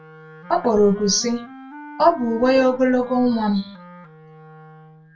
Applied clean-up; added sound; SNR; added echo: none; Wind instrument, woodwind instrument; 19 dB; reverberation time 0.2 s.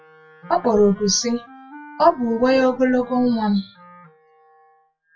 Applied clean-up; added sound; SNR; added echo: classical method WPE with log-MMSE.